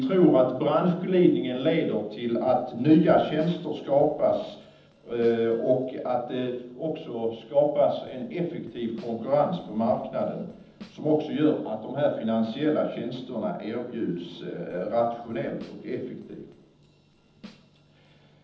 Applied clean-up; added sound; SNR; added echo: neural separator model SepFormer DNS4.